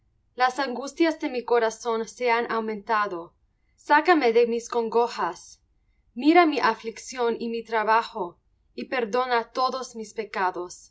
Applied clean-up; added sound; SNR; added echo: none; none; none; none.